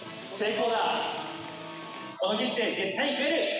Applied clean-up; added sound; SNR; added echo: none; none; none; none.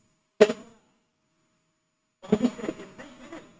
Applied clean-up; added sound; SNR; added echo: neural mask model RNNoise.